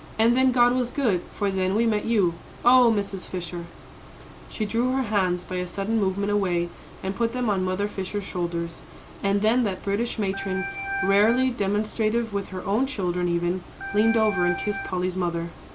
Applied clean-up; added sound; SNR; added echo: none; Organ; 6 dB; none.